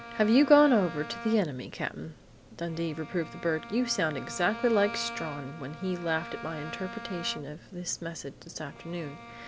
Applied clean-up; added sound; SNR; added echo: none; Bowed string instrument; 14 dB; none.